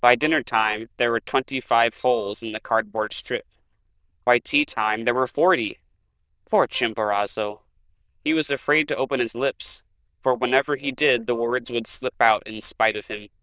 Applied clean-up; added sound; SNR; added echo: neural diffusion model UNIVERSE++.